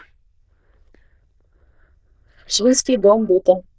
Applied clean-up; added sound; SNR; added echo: neural diffusion model UNIVERSE++.